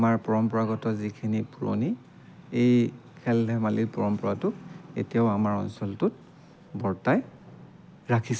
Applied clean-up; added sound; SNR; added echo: none; none; none; none.